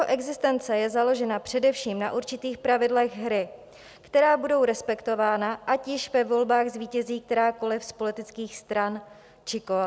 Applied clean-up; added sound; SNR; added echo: none; none; none; none.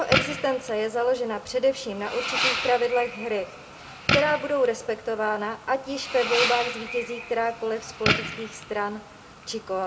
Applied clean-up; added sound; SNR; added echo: none; Fireworks; 4 dB; reverberation time 0.2 s.